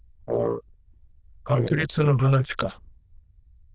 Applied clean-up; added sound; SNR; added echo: neural diffusion model UNIVERSE++.